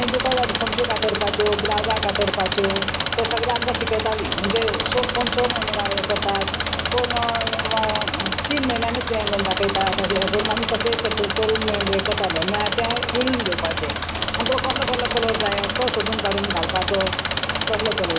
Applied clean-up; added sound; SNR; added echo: none; Engine; -1 dB; none.